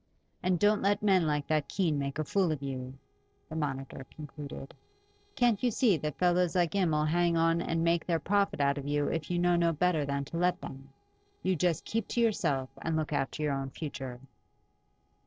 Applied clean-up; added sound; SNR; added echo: neural separator model SepFormer DNS4.